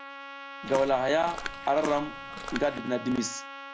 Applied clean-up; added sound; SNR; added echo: none; Walk, footsteps + Trumpet; 10 dB; none.